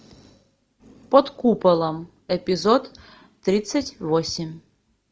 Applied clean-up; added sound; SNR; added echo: none; none; none; none.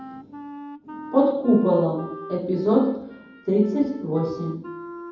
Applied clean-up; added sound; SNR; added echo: none; Wind instrument, woodwind instrument; 15 dB; reverberation time 0.9 s.